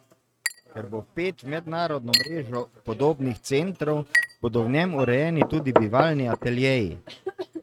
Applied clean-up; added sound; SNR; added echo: neural mask model RNNoise.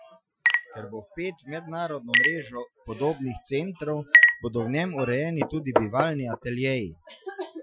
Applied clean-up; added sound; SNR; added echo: classical method Wiener filter.